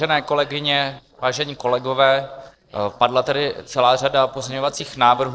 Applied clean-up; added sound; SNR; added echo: neural separator model SepFormer DNS4.